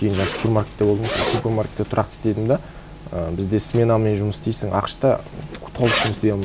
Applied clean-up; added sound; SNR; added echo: none; Zipper (clothing); 9 dB; none.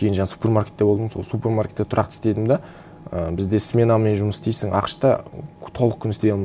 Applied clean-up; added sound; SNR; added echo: none; none; none; none.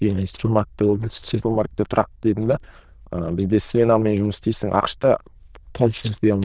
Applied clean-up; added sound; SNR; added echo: neural diffusion model UNIVERSE++.